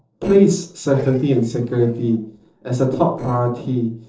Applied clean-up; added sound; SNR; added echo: neural separator model SepFormer DNS4.